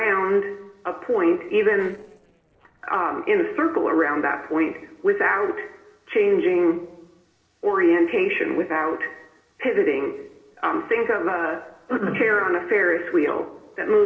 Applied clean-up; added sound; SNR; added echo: neural separator model SepFormer DNS4.